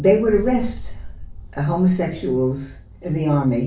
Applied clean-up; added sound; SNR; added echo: none; Boom; 12 dB; reverberation time 0.4 s.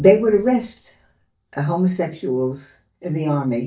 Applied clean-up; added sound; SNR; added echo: neural mask model DeepFilterNet 3.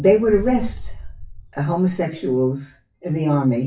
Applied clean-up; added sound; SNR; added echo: classical method WPE with log-MMSE.